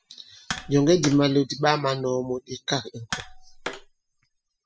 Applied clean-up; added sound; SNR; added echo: classical method spectral subtraction.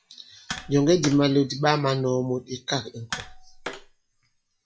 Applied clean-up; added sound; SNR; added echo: classical method log-MMSE.